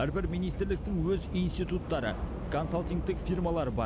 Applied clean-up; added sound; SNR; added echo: none; Subway, metro, underground / Train; 4 dB; none.